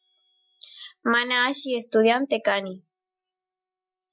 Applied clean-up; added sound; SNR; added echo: classical method Wiener filter.